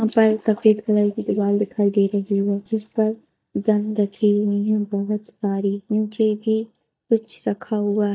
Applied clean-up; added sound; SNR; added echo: neural mask model DeepFilterNet 3.